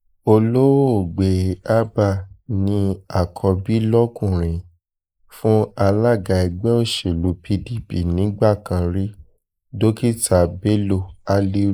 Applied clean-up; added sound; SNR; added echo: neural mask model Resemble Enhance denoiser.